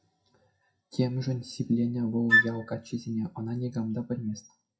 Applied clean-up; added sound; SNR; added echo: classical method WPE with log-MMSE.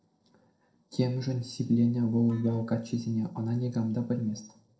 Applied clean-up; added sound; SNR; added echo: neural separator model SepFormer DNS4.